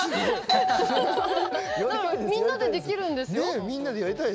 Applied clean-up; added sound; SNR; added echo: none; Doorbell; 4 dB; none.